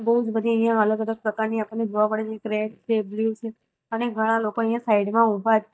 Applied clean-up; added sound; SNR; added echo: neural mask model DeepFilterNet 3.